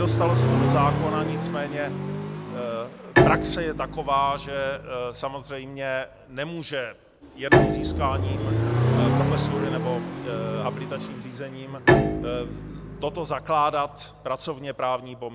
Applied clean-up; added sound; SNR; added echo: none; Accelerating, revving, vroom + Bowed string instrument; -4 dB; none.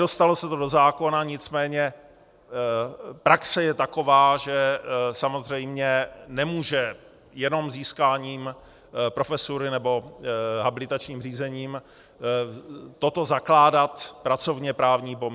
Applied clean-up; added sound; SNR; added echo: none; none; none; none.